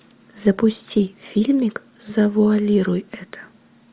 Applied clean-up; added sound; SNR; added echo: none; none; none; none.